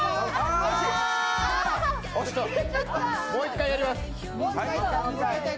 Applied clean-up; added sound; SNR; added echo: none; none; none; none.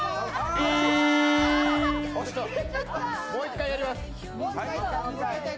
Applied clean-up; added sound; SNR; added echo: none; Bowed string instrument; -3 dB; none.